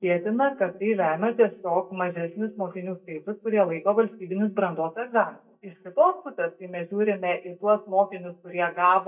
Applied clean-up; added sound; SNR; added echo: neural mask model DeepFilterNet 3.